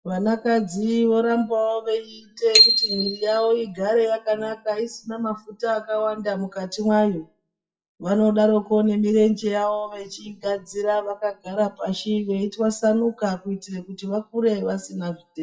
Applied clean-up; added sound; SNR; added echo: classical method WPE with log-MMSE.